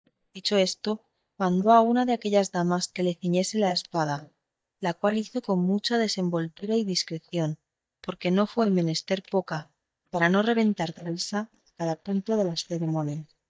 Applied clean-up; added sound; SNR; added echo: neural mask model DeepFilterNet 3.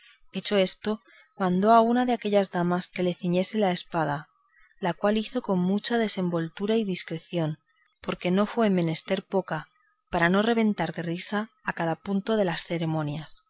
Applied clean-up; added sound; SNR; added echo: none; none; none; none.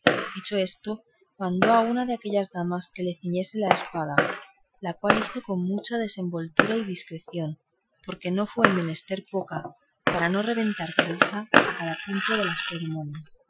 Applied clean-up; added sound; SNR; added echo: classical method Wiener filter.